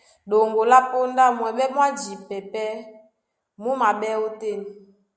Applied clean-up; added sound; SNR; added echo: none; none; none; none.